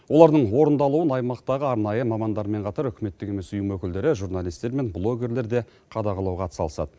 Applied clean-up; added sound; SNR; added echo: none; none; none; none.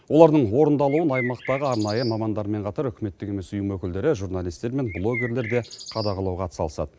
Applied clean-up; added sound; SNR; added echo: none; Bird; 13 dB; none.